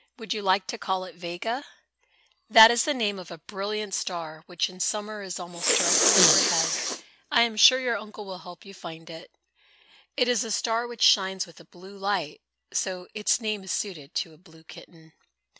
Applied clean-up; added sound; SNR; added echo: none; Respiratory sounds; -3 dB; none.